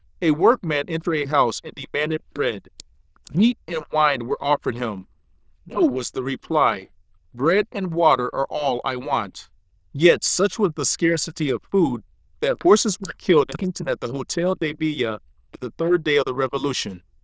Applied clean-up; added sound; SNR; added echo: neural diffusion model UNIVERSE++.